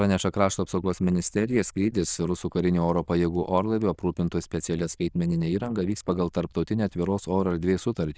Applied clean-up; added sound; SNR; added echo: neural diffusion model UNIVERSE++.